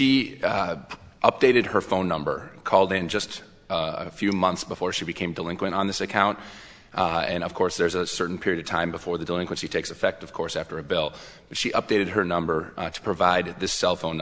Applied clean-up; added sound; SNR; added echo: none; none; none; none.